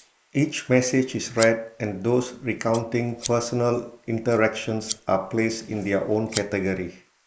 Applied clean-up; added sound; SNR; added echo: neural mask model Resemble Enhance denoiser.